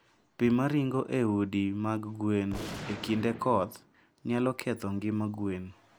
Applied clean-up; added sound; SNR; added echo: none; Gunshot, gunfire; 17 dB; none.